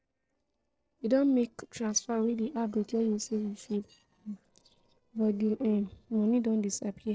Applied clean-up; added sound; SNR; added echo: neural separator model SepFormer DNS4.